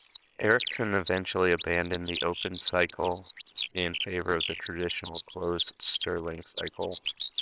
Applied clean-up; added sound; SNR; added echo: neural separator model SepFormer WHAMR!.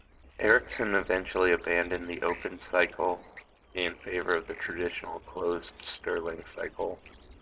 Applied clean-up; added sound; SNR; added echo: neural separator model SepFormer DNS4.